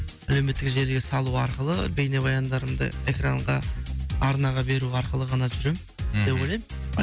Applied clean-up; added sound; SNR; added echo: none; none; none; none.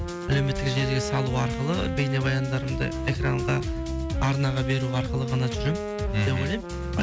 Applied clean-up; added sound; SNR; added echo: none; Wind instrument, woodwind instrument; 7 dB; none.